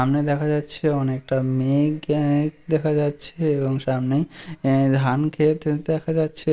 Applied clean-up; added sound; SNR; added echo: none; none; none; none.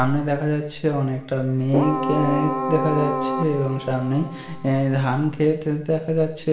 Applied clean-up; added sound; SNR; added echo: none; Keyboard (musical); 4 dB; reverberation time 0.7 s.